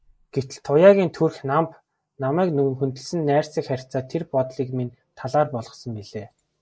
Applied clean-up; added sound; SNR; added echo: neural mask model Resemble Enhance denoiser.